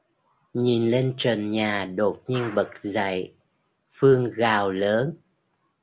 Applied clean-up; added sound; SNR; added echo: none; none; none; none.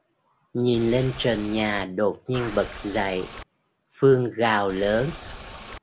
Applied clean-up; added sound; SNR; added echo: none; Boat, Water vehicle; 14 dB; none.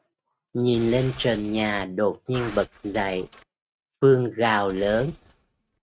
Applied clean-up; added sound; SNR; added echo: neural mask model RNNoise.